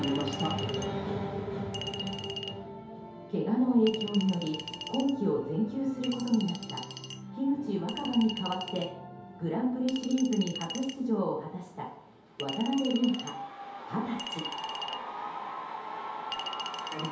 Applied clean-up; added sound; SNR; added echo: none; Chink, clink; 12 dB; reverberation time 0.8 s.